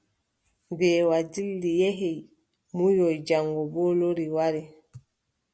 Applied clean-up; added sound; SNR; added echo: none; none; none; none.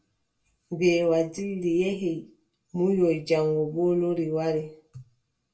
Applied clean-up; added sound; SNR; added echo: none; none; none; reverberation time 0.2 s.